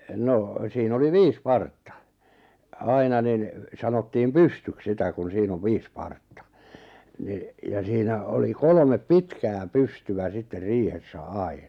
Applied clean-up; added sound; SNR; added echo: none; none; none; none.